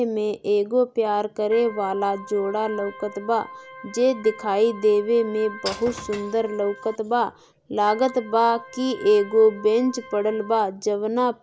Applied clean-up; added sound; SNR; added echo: none; Shatter / Crushing + Organ; 17 dB; none.